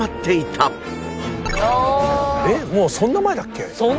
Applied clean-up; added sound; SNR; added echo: none; none; none; none.